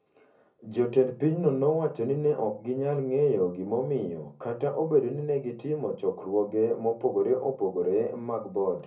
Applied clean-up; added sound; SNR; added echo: none; none; none; reverberation time 0.4 s.